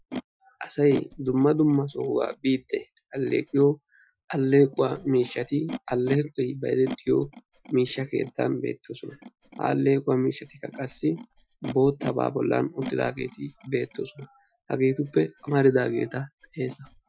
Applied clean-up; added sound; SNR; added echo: classical method Wiener filter.